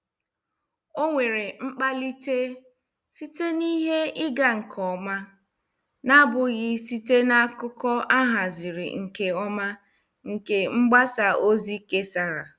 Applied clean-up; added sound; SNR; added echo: none; none; none; none.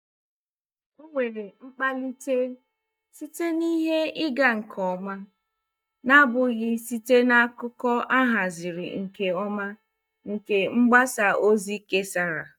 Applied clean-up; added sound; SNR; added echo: neural mask model DeepFilterNet 3.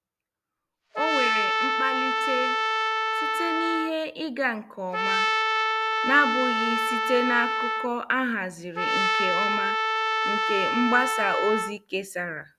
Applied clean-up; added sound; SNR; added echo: none; Trumpet; -3 dB; none.